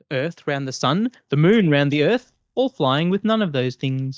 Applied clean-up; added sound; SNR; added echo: neural mask model DeepFilterNet 3.